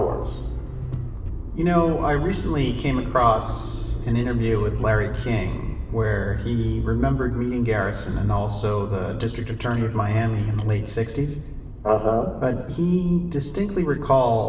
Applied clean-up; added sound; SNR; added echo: none; Motor vehicle (road); 7 dB; reverberation time 1.2 s.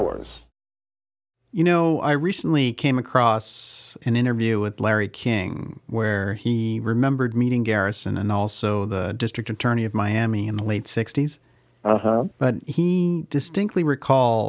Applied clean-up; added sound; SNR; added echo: none; none; none; none.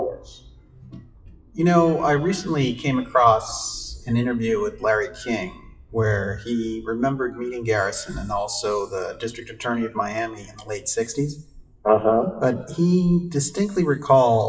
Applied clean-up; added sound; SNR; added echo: classical method WPE with log-MMSE.